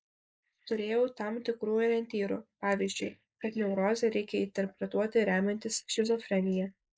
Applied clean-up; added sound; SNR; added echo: neural mask model Resemble Enhance denoiser.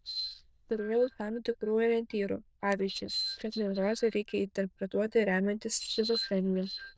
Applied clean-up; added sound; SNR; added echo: neural diffusion model UNIVERSE++.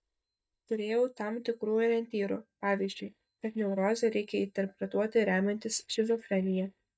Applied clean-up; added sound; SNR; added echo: neural mask model DeepFilterNet 3.